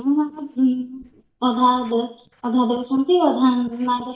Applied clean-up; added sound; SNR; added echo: neural mask model DeepFilterNet 3.